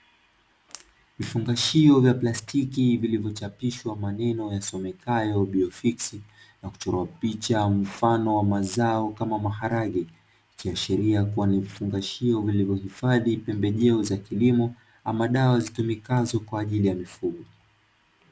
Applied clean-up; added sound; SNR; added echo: none; none; none; none.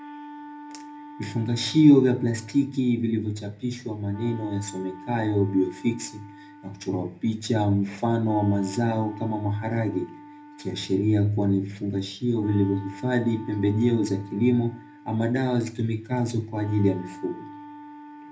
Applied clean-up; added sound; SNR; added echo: none; Wind instrument, woodwind instrument; 18 dB; reverberation time 0.3 s.